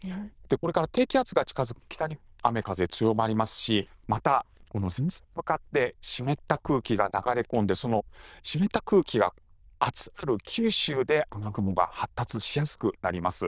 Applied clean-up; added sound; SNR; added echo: neural diffusion model UNIVERSE++.